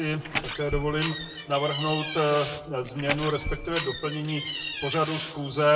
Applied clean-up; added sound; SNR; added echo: none; Door; 6 dB; reverberation time 1.0 s.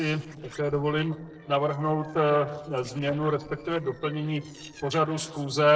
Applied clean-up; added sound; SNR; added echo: neural separator model SepFormer DNS4.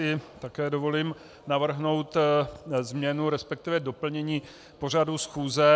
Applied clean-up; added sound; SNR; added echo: none; none; none; none.